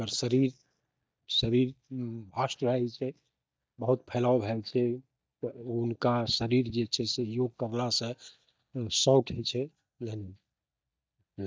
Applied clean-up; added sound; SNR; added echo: neural mask model DeepFilterNet 3.